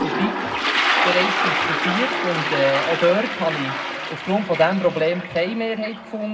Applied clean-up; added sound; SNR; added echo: none; Toilet flush; 1 dB; reverberation time 0.3 s.